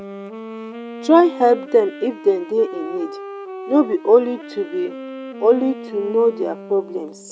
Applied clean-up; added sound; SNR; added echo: none; Wind instrument, woodwind instrument; 13 dB; none.